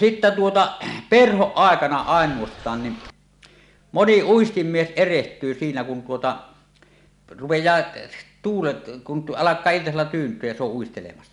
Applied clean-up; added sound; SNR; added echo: none; Boat, Water vehicle; 19 dB; none.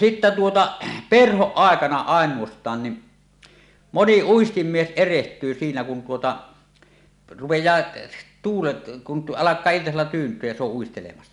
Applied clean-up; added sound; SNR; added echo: none; none; none; none.